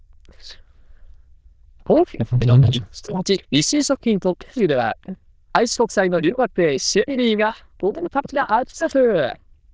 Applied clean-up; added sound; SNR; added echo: neural diffusion model UNIVERSE++.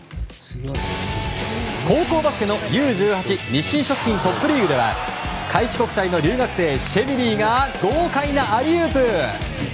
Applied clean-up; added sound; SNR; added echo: none; none; none; none.